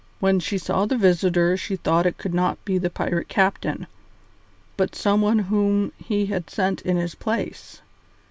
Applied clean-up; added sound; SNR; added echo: none; none; none; none.